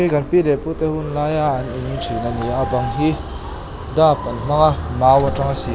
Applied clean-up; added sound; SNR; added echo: none; none; none; none.